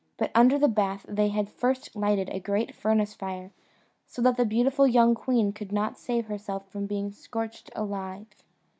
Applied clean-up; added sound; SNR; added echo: none; none; none; none.